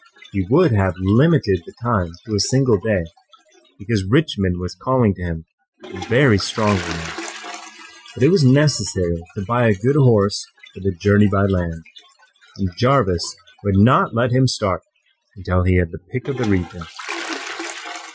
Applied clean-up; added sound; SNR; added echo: classical method Wiener filter.